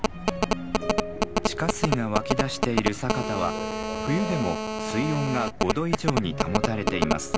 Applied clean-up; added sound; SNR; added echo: none; Telephone; -1 dB; none.